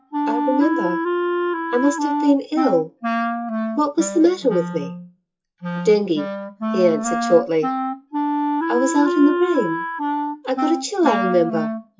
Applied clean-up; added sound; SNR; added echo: classical method WPE with log-MMSE.